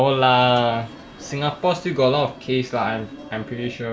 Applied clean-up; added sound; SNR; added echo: none; Subway, metro, underground / Sliding door; 20 dB; none.